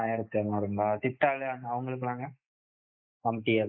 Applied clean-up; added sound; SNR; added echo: neural mask model Resemble Enhance denoiser.